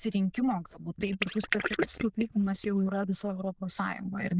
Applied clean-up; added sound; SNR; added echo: neural diffusion model UNIVERSE++.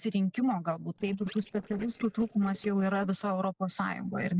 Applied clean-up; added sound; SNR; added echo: neural separator model SepFormer DNS4.